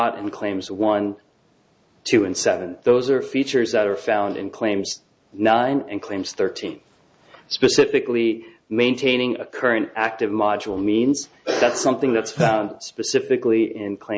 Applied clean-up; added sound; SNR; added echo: none; none; none; none.